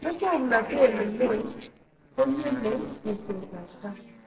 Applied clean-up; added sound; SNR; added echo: neural separator model SepFormer DNS4.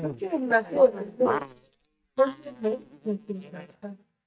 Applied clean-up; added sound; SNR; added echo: neural mask model DeepFilterNet 3.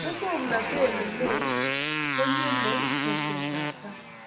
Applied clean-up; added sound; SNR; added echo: none; Motorcycle; -3 dB; reverberation time 0.9 s.